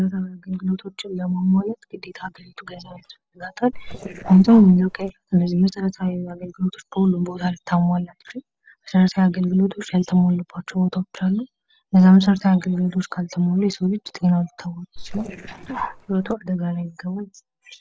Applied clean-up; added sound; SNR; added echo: neural separator model SepFormer DNS4.